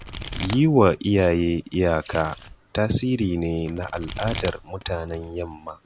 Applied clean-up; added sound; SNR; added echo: none; Domestic sounds, home sounds; 15 dB; none.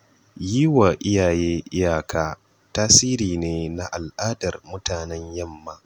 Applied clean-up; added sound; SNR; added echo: none; none; none; none.